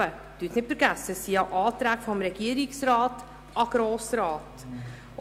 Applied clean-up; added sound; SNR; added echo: none; none; none; none.